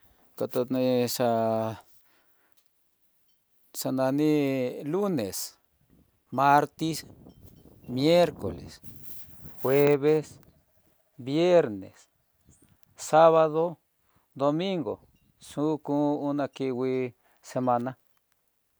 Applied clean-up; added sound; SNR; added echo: none; none; none; none.